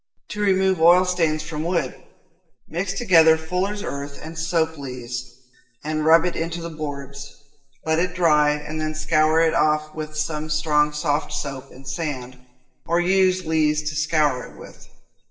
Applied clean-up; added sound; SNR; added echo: none; none; none; reverberation time 0.9 s.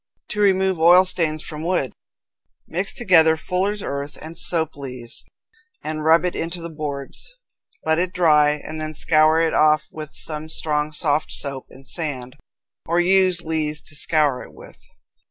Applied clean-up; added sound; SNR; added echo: none; none; none; none.